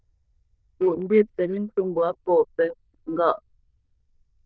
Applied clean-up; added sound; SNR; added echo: neural diffusion model UNIVERSE++.